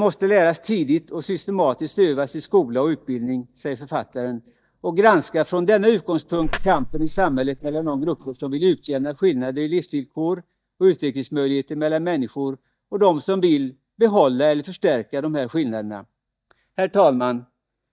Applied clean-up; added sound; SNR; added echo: neural mask model DeepFilterNet 3.